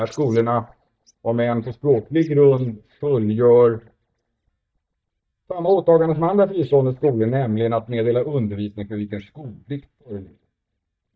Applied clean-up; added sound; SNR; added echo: neural mask model DeepFilterNet 3.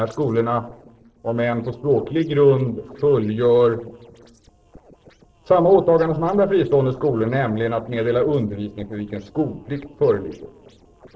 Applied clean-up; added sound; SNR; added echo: neural separator model SepFormer DNS4.